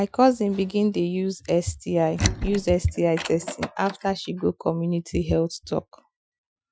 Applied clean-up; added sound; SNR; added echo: classical method Wiener filter.